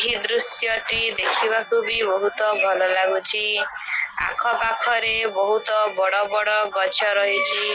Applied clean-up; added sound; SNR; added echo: none; Trumpet; 20 dB; none.